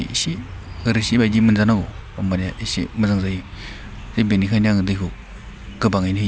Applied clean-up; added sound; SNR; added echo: none; none; none; none.